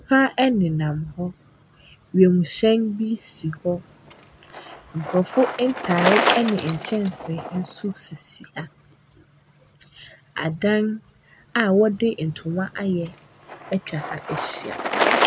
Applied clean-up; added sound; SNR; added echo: none; Bicycle; 6 dB; none.